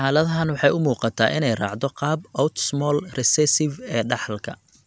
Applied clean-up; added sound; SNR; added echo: none; none; none; none.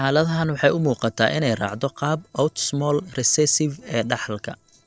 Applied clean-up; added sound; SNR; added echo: neural separator model SepFormer DNS4.